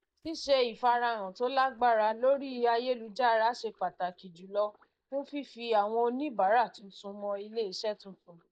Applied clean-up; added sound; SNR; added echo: neural mask model DeepFilterNet 3.